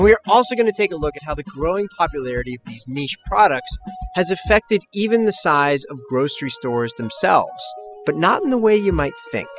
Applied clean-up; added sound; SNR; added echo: classical method spectral subtraction.